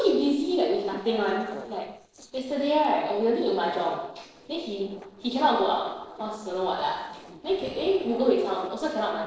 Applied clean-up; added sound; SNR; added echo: neural separator model SepFormer DNS4.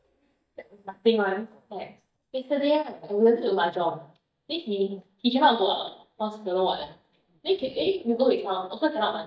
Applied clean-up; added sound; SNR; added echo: neural mask model DeepFilterNet 3.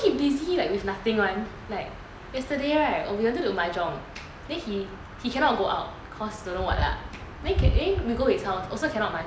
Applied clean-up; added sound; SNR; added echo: none; none; none; none.